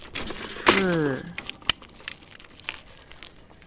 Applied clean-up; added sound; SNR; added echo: none; Bicycle; -3 dB; none.